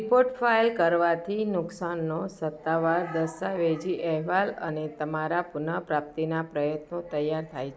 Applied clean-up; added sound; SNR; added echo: none; none; none; none.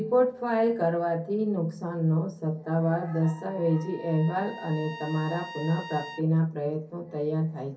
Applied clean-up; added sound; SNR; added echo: none; Trumpet; 15 dB; reverberation time 0.3 s.